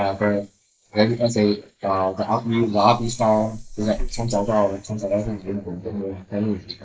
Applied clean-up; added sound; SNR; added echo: neural mask model Resemble Enhance denoiser.